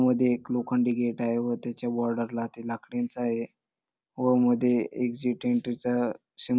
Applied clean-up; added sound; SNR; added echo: none; none; none; none.